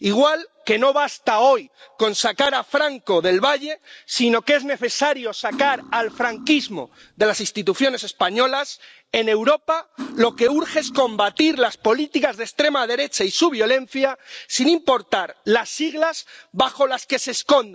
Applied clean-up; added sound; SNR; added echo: neural separator model SepFormer DNS4.